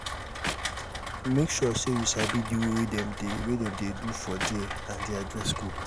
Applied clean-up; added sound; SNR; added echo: none; Rain + Clapping; 4 dB; none.